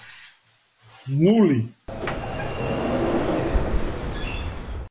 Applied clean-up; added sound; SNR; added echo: none; Sliding door; 0 dB; none.